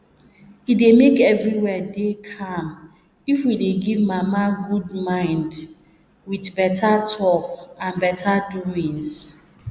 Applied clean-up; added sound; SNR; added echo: none; none; none; none.